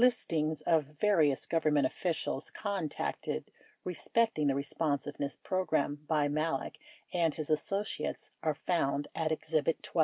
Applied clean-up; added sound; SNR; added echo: none; none; none; none.